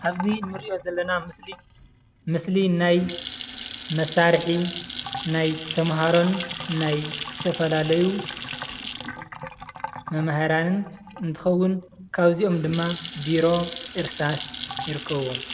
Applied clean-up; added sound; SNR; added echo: none; Sink (filling or washing) / Water tap, faucet / Splash, splatter; 7 dB; none.